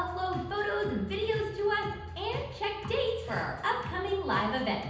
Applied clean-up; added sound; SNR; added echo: none; none; none; reverberation time 0.9 s.